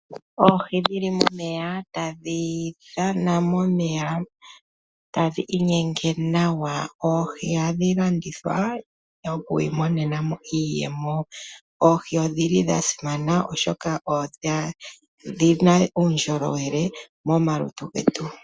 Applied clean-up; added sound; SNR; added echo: none; none; none; none.